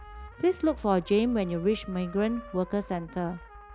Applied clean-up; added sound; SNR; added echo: none; Trumpet + Accelerating, revving, vroom; 17 dB; none.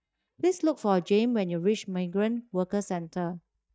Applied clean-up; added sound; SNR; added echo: neural mask model DeepFilterNet 3.